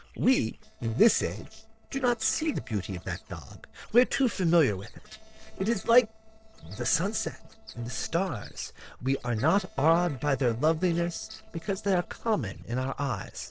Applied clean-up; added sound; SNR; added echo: neural separator model SepFormer DNS4.